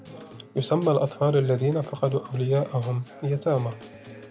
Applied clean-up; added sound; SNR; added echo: none; Acoustic guitar; 19 dB; none.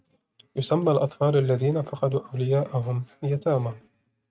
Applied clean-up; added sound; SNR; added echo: neural mask model RNNoise.